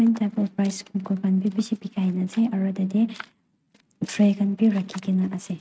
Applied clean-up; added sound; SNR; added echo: neural mask model RNNoise.